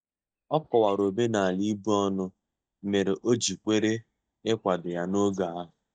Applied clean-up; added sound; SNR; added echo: neural mask model DeepFilterNet 3.